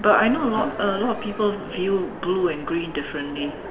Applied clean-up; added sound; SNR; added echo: none; Train; 12 dB; reverberation time 2.7 s.